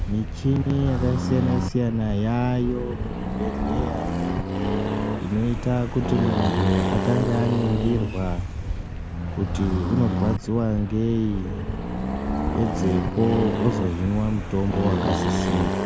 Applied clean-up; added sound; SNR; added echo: none; Accelerating, revving, vroom; 1 dB; none.